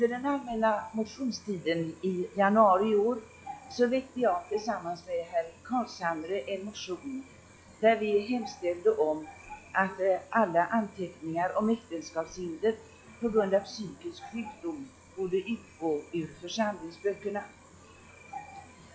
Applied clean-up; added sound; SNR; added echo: classical method log-MMSE.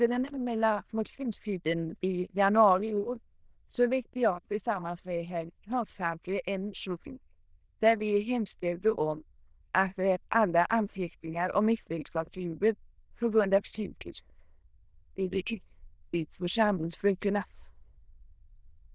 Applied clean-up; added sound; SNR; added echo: neural diffusion model UNIVERSE++.